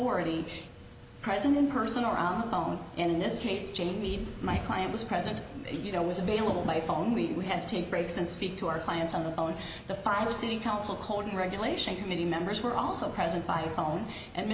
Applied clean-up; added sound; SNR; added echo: none; none; none; none.